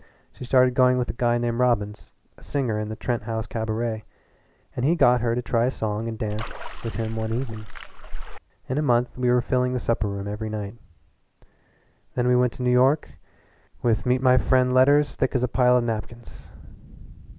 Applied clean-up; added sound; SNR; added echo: none; Splash, splatter; 4 dB; none.